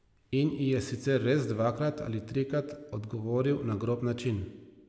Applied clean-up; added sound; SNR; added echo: none; none; none; none.